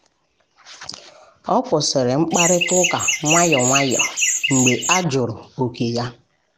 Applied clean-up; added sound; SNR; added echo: none; Chirp, tweet; -1 dB; none.